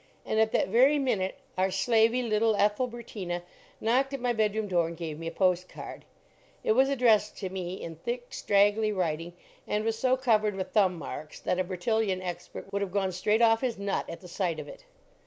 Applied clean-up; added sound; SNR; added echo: none; none; none; none.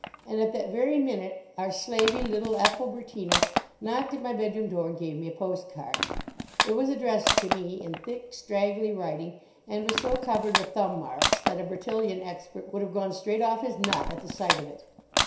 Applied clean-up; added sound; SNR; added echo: none; Crushing; 3 dB; reverberation time 0.7 s.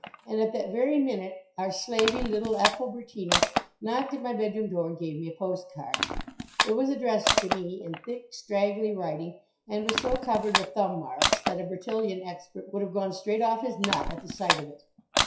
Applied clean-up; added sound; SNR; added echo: classical method WPE with log-MMSE.